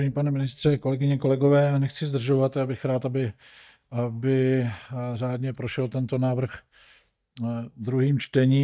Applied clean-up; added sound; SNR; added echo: neural mask model DeepFilterNet 3.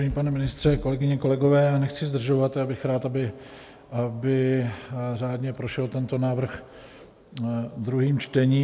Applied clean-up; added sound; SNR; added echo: none; none; none; none.